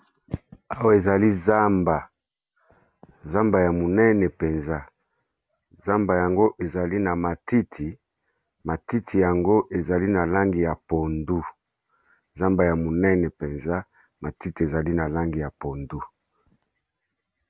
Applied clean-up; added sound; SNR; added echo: none; none; none; none.